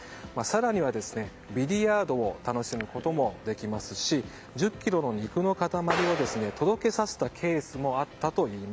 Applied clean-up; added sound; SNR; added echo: none; none; none; none.